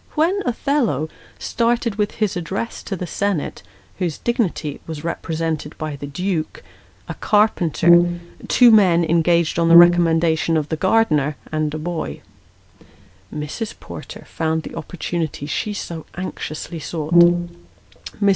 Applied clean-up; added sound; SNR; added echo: none; Brass instrument; -5 dB; none.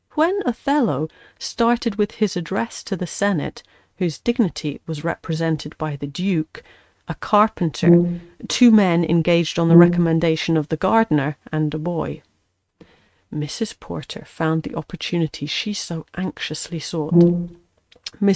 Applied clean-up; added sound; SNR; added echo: neural mask model RNNoise.